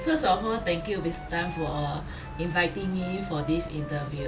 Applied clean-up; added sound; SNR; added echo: none; Wind instrument, woodwind instrument; 14 dB; none.